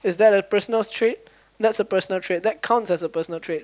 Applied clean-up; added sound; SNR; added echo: none; none; none; none.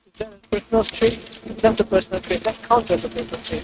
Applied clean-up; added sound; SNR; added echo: neural mask model RNNoise.